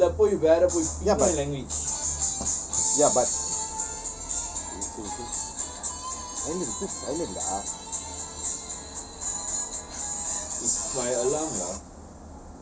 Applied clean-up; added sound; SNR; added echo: none; none; none; none.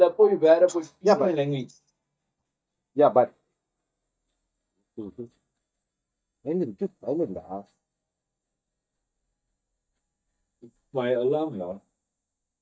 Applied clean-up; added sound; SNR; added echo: neural mask model DeepFilterNet 3.